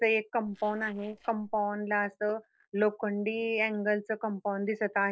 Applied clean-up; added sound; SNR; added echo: neural separator model SepFormer DNS4.